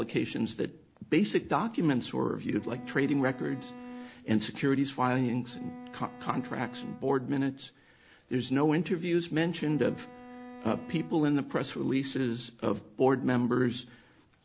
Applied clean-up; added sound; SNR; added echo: none; Bowed string instrument; 15 dB; none.